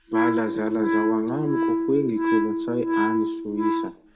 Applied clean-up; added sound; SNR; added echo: none; Wind instrument, woodwind instrument; -2 dB; reverberation time 0.6 s.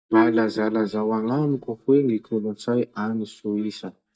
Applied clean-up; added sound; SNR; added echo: neural mask model DeepFilterNet 3.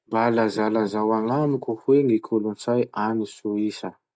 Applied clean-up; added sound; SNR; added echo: none; none; none; none.